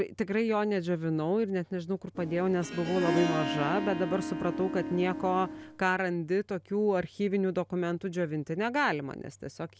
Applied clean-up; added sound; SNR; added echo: none; Harp; 4 dB; none.